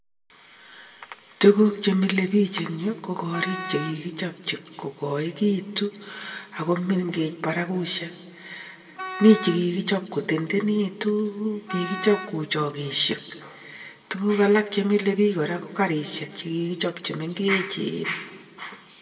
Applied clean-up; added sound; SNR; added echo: none; Wind instrument, woodwind instrument; 12 dB; reverberation time 1.3 s.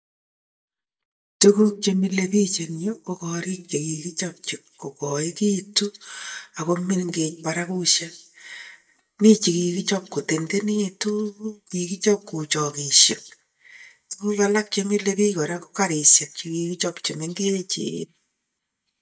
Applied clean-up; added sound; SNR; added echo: neural mask model DeepFilterNet 3.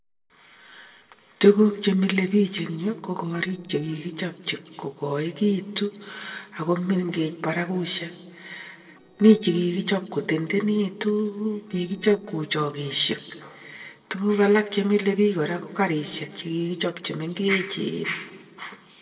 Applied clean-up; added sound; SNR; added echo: neural separator model SepFormer DNS4.